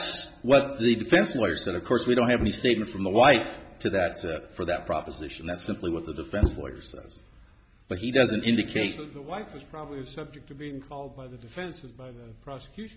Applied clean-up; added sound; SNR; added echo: none; none; none; none.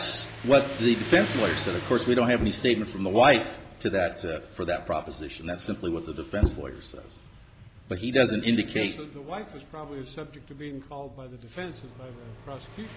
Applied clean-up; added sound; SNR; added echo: none; Motorcycle; 15 dB; none.